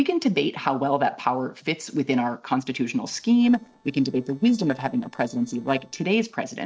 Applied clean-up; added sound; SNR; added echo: neural separator model SepFormer DNS4.